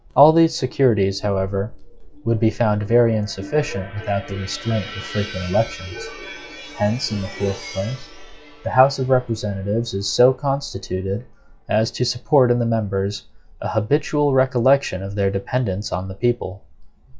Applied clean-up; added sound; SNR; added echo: classical method log-MMSE.